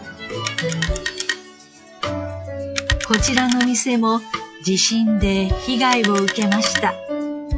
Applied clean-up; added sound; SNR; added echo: classical method log-MMSE.